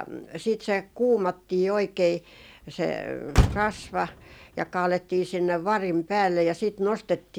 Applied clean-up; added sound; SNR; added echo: none; Motor vehicle (road); 7 dB; none.